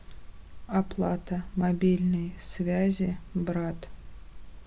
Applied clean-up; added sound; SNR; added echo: none; none; none; none.